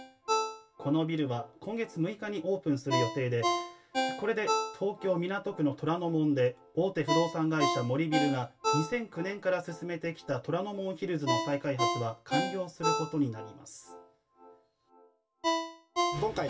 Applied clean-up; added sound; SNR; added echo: none; Ringtone; 3 dB; reverberation time 0.1 s.